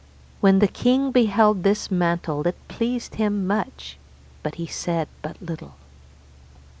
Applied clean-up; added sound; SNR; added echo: none; none; none; none.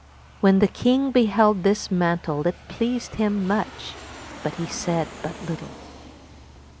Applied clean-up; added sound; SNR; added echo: none; Aircraft; 19 dB; none.